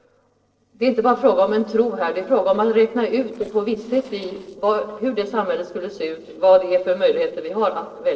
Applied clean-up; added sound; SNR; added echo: neural separator model SepFormer DNS4.